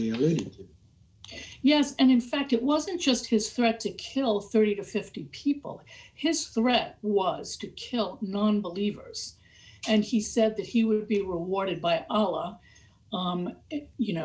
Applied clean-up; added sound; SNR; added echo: none; none; none; none.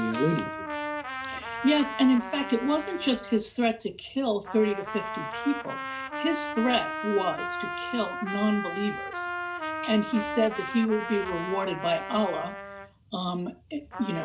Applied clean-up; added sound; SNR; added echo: none; Trumpet; 7 dB; none.